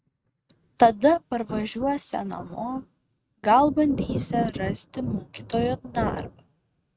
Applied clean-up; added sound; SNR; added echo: neural mask model RNNoise.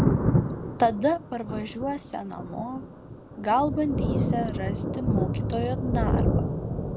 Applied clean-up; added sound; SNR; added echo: none; Thunder; -3 dB; none.